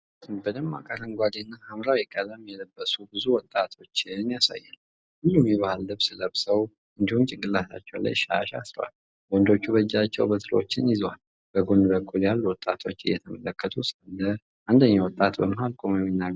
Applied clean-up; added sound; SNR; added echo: none; none; none; none.